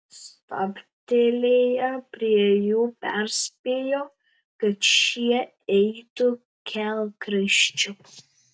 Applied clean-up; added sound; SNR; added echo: none; none; none; none.